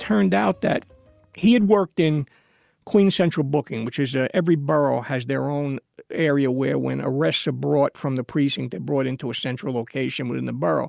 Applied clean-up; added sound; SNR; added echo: none; none; none; none.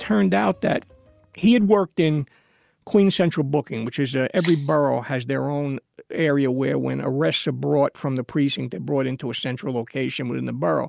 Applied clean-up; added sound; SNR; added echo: none; Rattle (instrument); 16 dB; none.